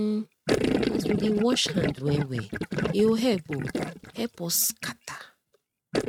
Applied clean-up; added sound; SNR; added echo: neural mask model RNNoise.